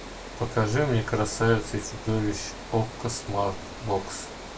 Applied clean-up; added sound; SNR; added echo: none; Water; 11 dB; reverberation time 0.2 s.